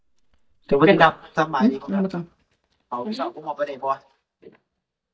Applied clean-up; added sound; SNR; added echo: neural mask model DeepFilterNet 3.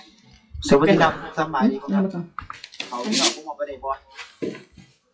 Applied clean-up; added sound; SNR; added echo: classical method WPE with log-MMSE.